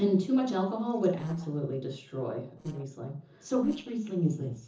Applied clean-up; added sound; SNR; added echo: neural separator model SepFormer DNS4.